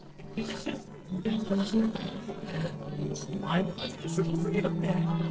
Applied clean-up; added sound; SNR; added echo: neural separator model SepFormer DNS4.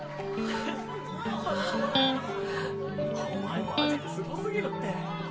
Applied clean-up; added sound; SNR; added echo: none; Electric guitar; 1 dB; reverberation time 0.2 s.